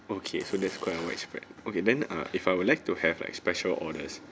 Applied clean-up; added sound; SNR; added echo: none; Fart; 19 dB; none.